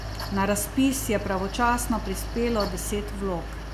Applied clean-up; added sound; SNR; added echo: none; Mechanical fan; 6 dB; none.